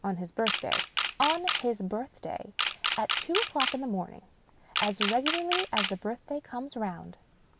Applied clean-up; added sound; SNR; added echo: none; Camera; 0 dB; none.